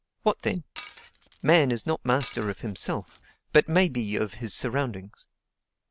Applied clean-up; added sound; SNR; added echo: none; Glass; 7 dB; none.